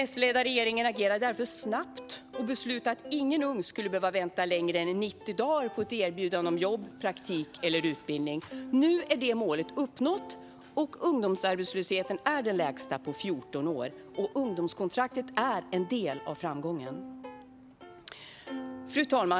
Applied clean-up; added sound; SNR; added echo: none; Plucked string instrument; 16 dB; none.